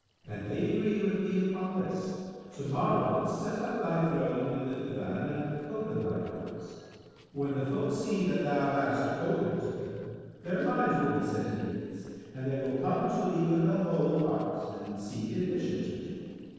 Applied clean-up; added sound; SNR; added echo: neural separator model SepFormer DNS4.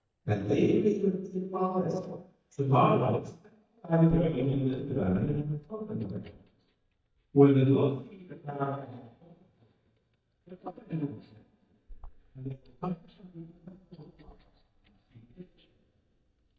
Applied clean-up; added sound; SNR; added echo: neural mask model DeepFilterNet 3.